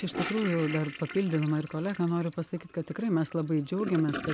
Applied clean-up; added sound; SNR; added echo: none; Toilet flush / Gurgling; 11 dB; none.